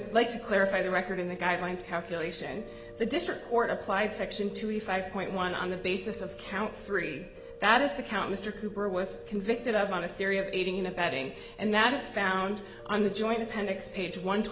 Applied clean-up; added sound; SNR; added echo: none; Piano; 17 dB; none.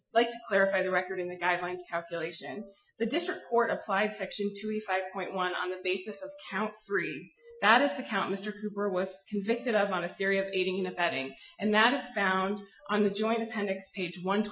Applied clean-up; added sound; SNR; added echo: classical method Wiener filter.